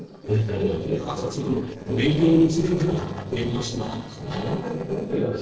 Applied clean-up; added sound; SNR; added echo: neural separator model SepFormer DNS4.